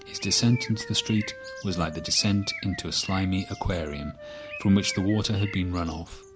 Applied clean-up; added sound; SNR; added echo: none; Bird + Wind instrument, woodwind instrument; 14 dB; none.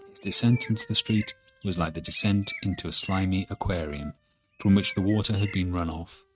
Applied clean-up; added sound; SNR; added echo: neural mask model RNNoise.